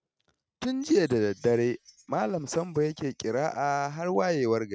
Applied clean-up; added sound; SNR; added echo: neural mask model RNNoise.